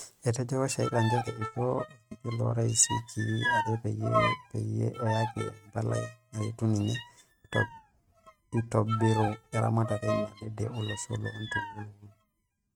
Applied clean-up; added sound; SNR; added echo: neural mask model RNNoise.